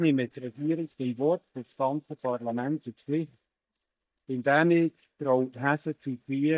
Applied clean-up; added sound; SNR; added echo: neural mask model DeepFilterNet 3.